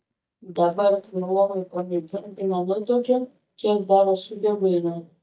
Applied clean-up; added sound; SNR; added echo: neural mask model DeepFilterNet 3.